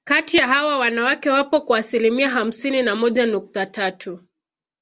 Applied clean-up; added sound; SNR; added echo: none; none; none; none.